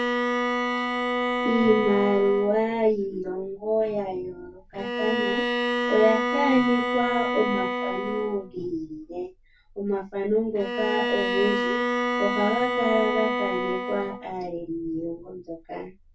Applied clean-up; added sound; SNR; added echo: none; Bowed string instrument; 1 dB; reverberation time 0.2 s.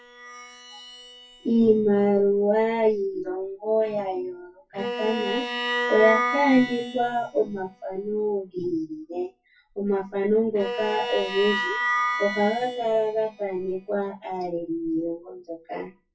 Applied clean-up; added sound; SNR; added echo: classical method WPE with log-MMSE.